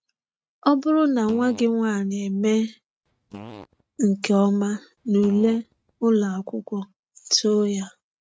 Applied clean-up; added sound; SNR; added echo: neural mask model RNNoise.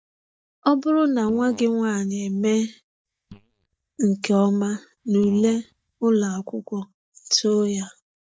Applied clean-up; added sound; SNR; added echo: neural mask model DeepFilterNet 3.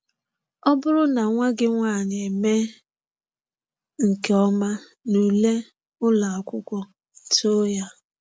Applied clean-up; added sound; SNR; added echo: none; none; none; none.